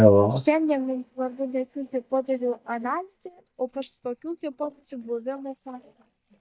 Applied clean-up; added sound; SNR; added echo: neural mask model DeepFilterNet 3.